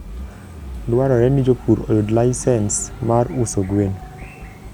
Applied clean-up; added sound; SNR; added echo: none; Accelerating, revving, vroom; 16 dB; none.